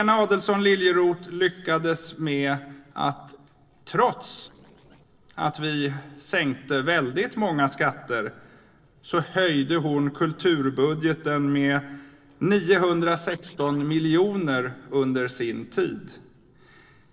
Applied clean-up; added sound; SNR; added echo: neural separator model SepFormer DNS4.